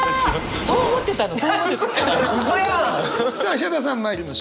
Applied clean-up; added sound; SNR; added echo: none; Waves, surf; 13 dB; none.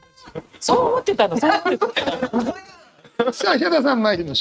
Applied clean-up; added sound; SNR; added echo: neural mask model RNNoise.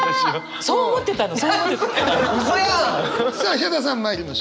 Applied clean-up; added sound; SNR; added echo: none; none; none; none.